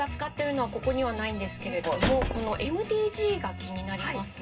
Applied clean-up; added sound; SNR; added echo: none; Squeak / Slam / Human group actions; 8 dB; reverberation time 0.2 s.